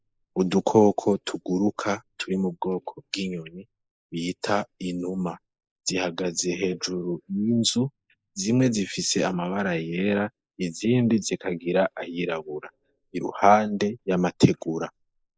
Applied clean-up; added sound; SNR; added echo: neural mask model Resemble Enhance denoiser.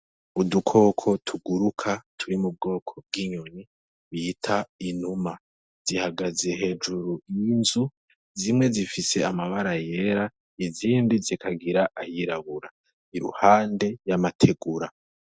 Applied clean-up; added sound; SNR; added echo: none; none; none; none.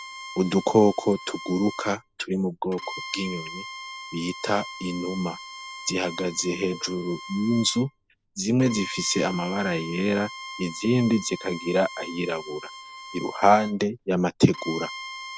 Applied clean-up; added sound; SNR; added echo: none; Bowed string instrument; 14 dB; none.